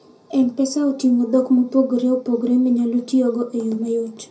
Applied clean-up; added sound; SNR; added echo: none; none; none; reverberation time 0.4 s.